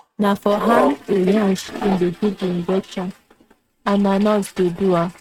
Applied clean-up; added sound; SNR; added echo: neural mask model RNNoise.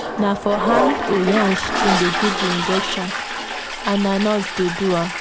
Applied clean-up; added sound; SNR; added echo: none; Toilet flush; 2 dB; none.